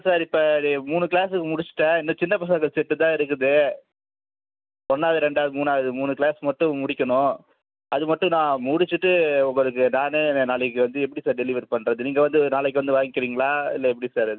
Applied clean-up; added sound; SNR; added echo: none; none; none; none.